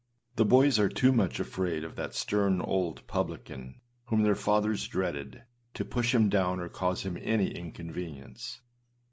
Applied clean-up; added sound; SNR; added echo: none; none; none; none.